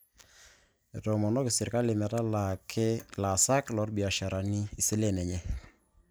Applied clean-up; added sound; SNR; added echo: none; none; none; none.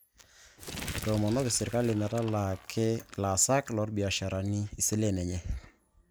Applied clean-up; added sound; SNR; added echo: none; Crumpling, crinkling; 13 dB; none.